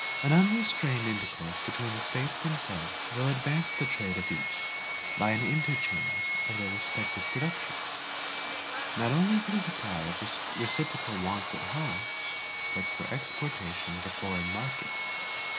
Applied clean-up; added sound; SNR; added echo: none; Sawing; -1 dB; none.